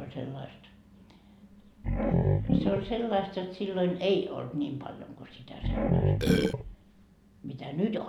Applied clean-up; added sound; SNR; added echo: none; Burping, eructation + Growling; -4 dB; none.